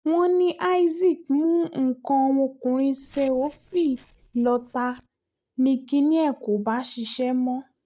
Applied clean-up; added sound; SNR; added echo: neural mask model DeepFilterNet 3.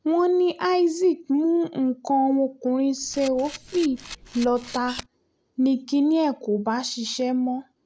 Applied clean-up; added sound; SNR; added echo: none; Camera; 16 dB; none.